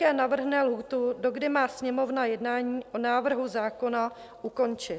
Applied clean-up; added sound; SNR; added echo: none; none; none; none.